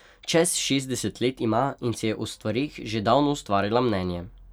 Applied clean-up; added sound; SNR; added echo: none; none; none; none.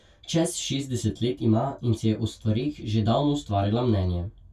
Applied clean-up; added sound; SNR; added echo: none; none; none; reverberation time 0.1 s.